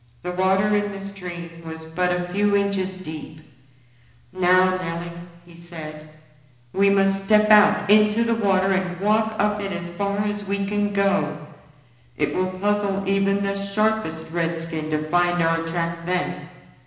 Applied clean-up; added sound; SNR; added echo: none; none; none; reverberation time 1.0 s.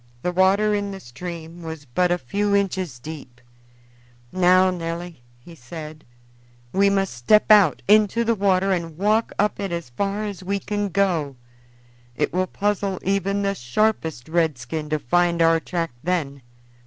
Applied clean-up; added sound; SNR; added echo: none; none; none; none.